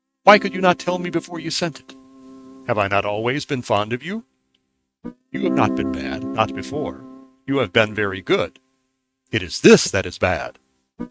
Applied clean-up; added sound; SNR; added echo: neural mask model RNNoise.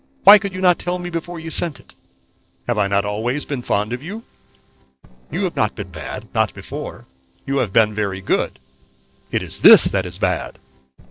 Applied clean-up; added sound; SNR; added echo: neural separator model SepFormer DNS4.